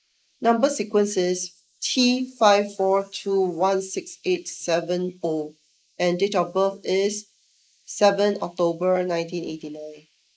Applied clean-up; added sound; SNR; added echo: neural mask model Resemble Enhance denoiser.